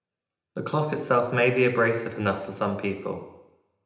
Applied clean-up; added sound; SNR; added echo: none; none; none; reverberation time 0.8 s.